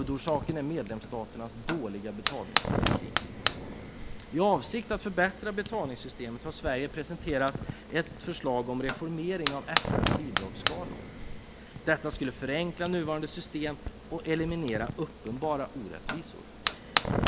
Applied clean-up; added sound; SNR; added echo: none; Fire; 2 dB; none.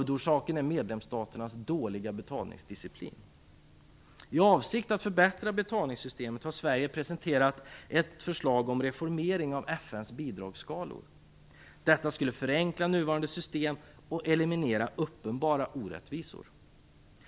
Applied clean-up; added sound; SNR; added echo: none; none; none; none.